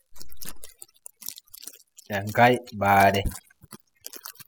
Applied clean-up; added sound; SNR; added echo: classical method spectral subtraction.